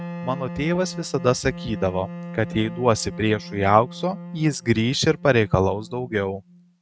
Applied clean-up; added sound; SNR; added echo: neural mask model RNNoise.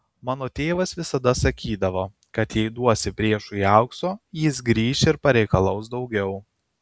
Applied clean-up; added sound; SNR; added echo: none; none; none; none.